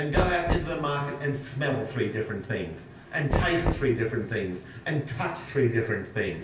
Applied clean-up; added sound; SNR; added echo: none; Knock; 6 dB; reverberation time 0.3 s.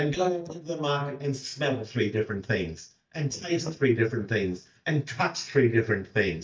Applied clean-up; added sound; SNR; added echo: neural mask model DeepFilterNet 3.